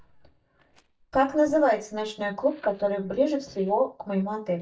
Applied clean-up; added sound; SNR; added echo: neural mask model DeepFilterNet 3.